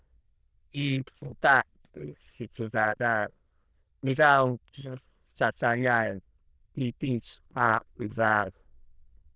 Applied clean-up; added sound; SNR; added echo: neural diffusion model UNIVERSE++.